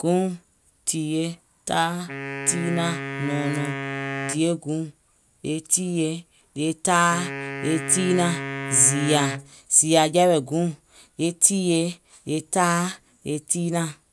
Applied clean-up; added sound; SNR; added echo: none; Wind instrument, woodwind instrument; 9 dB; none.